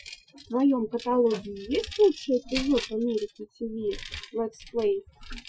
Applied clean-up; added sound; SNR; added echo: classical method Wiener filter.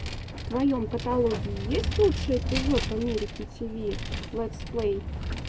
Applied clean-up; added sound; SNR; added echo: none; Vehicle; 3 dB; none.